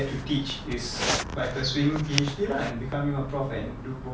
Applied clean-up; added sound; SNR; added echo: none; none; none; none.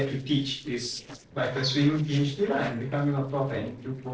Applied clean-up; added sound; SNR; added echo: neural separator model SepFormer DNS4.